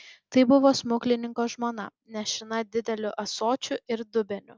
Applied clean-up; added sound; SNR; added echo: none; none; none; none.